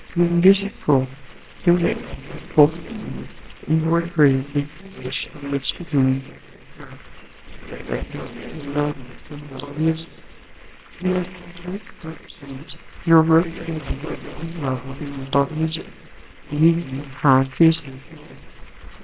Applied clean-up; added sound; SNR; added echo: neural separator model SepFormer WHAMR!.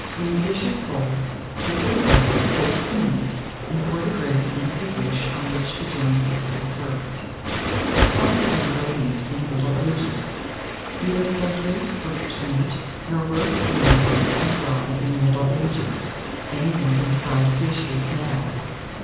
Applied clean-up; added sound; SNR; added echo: none; Waves, surf; 2 dB; reverberation time 1.0 s.